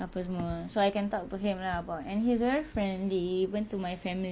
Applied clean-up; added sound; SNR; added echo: none; Bass drum; 17 dB; none.